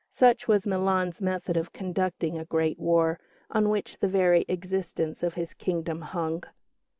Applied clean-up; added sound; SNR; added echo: neural mask model Resemble Enhance denoiser.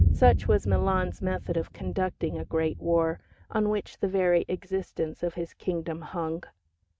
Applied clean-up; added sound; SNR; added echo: neural mask model RNNoise.